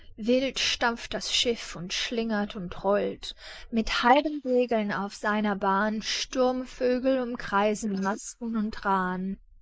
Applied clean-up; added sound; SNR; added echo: neural mask model Resemble Enhance denoiser.